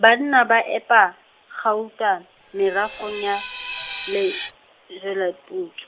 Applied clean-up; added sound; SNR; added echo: none; Screech; 13 dB; none.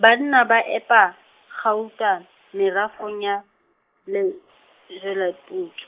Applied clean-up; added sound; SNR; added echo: neural mask model Resemble Enhance denoiser.